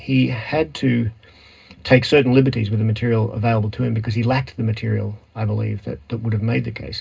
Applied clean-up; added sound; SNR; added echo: none; none; none; reverberation time 0.2 s.